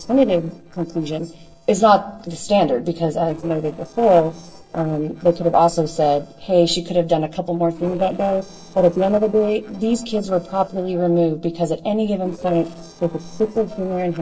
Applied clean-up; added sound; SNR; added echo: neural separator model SepFormer DNS4.